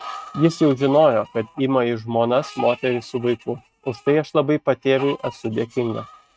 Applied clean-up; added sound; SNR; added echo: neural mask model RNNoise.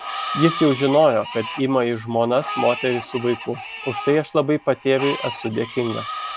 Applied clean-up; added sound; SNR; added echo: none; Screech; 10 dB; none.